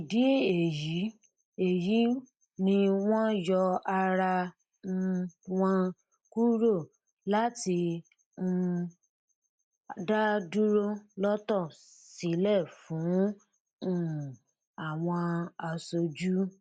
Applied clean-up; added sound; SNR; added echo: neural mask model Resemble Enhance denoiser.